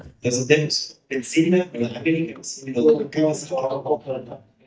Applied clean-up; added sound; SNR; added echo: neural mask model DeepFilterNet 3.